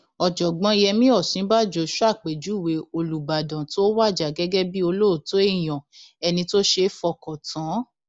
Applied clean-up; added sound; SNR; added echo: none; none; none; none.